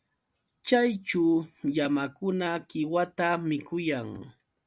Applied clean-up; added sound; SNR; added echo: none; none; none; none.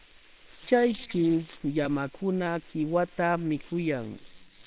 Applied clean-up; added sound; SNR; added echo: neural separator model SepFormer WHAMR!.